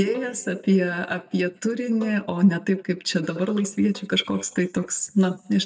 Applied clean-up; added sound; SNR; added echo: neural mask model DeepFilterNet 3.